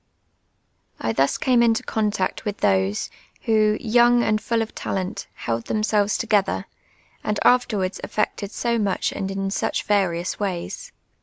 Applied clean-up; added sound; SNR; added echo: none; none; none; none.